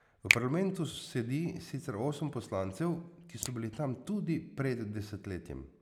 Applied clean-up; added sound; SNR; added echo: neural mask model Resemble Enhance denoiser.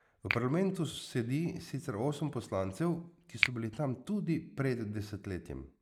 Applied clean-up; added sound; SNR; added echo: neural mask model DeepFilterNet 3.